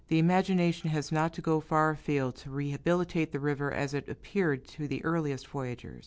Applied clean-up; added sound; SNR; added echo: none; none; none; none.